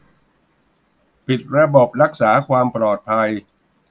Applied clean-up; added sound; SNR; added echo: none; none; none; none.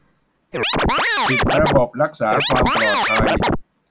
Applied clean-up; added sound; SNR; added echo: none; Scratching (performance technique); -4 dB; none.